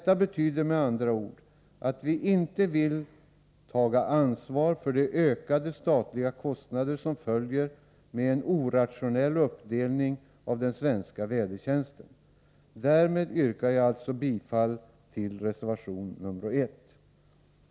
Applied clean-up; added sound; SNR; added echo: none; none; none; none.